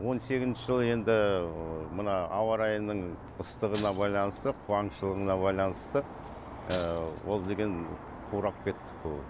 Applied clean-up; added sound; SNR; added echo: none; Shatter; 20 dB; none.